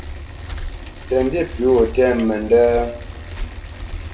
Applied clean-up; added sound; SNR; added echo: none; Bicycle; 10 dB; reverberation time 0.7 s.